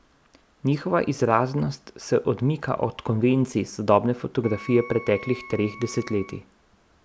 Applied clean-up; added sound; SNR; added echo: none; Wind instrument, woodwind instrument; 17 dB; none.